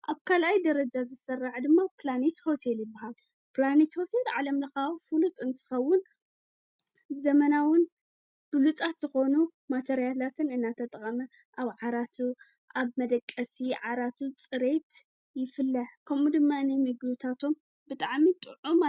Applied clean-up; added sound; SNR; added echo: none; none; none; none.